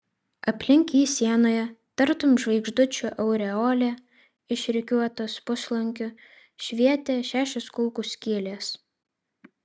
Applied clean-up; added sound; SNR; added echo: none; none; none; none.